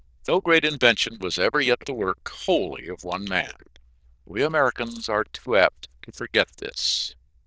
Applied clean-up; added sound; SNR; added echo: neural diffusion model UNIVERSE++.